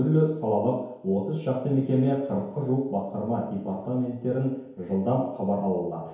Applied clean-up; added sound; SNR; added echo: none; none; none; reverberation time 1.0 s.